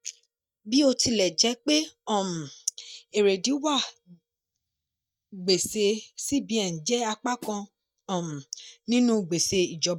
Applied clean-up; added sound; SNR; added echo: neural mask model DeepFilterNet 3.